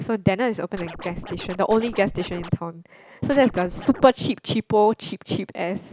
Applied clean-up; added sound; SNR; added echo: none; Scratching (performance technique); 13 dB; none.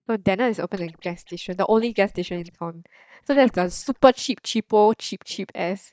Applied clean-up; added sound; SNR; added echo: neural mask model DeepFilterNet 3.